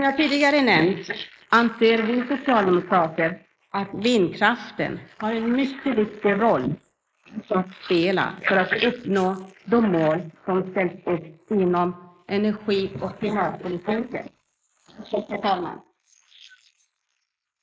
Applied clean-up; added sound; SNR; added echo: neural mask model Resemble Enhance denoiser.